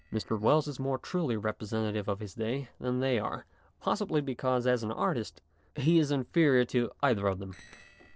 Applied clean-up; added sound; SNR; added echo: neural separator model SepFormer DNS4.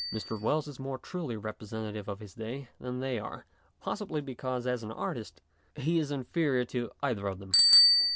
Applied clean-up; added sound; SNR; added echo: none; Bicycle bell; -1 dB; none.